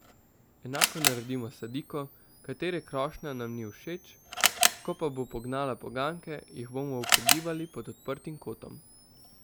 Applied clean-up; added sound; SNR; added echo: none; Camera; -3 dB; none.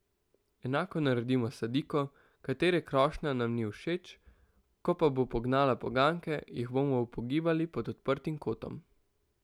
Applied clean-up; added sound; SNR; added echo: none; none; none; none.